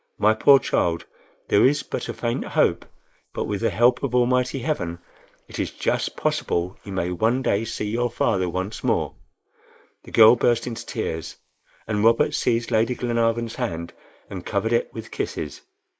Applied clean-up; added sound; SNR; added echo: neural mask model Resemble Enhance denoiser.